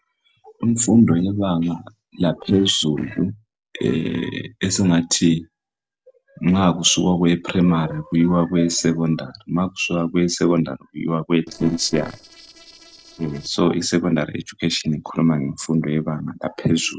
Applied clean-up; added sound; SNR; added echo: neural separator model SepFormer DNS4.